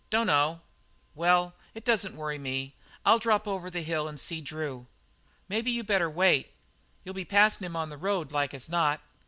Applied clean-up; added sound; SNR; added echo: none; none; none; none.